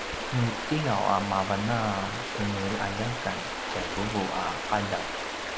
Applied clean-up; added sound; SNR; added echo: none; Stream; 3 dB; none.